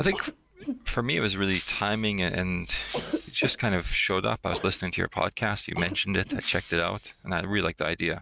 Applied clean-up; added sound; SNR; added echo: none; Shatter + Cough; 10 dB; none.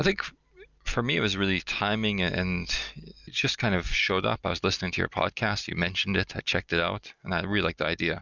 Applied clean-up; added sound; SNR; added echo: none; none; none; none.